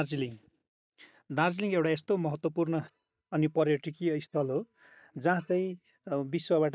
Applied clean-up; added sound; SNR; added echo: neural mask model DeepFilterNet 3.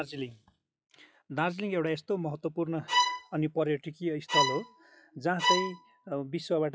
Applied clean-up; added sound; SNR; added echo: classical method log-MMSE.